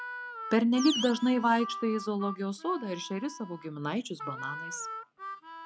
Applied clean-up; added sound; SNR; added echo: none; Harmonica + Animal; 10 dB; none.